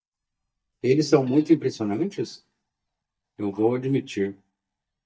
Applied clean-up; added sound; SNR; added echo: neural mask model DeepFilterNet 3.